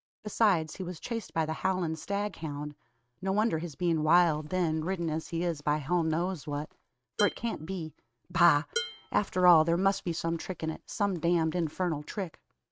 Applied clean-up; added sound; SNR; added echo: neural mask model RNNoise.